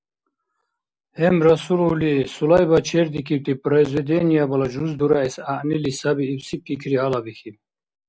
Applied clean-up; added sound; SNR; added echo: none; none; none; none.